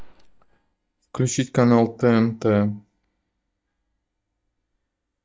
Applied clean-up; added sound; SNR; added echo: neural mask model DeepFilterNet 3.